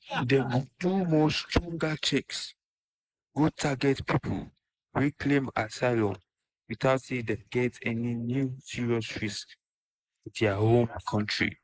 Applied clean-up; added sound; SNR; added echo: neural mask model Resemble Enhance denoiser.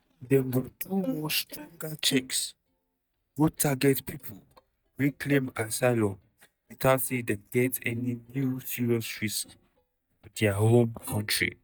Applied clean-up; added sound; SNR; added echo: neural mask model DeepFilterNet 3.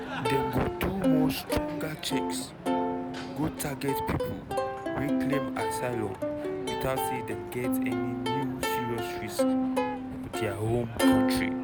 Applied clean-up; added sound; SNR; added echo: none; Plucked string instrument; -4 dB; none.